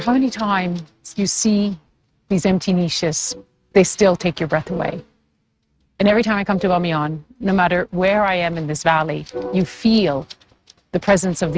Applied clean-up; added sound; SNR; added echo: neural mask model RNNoise.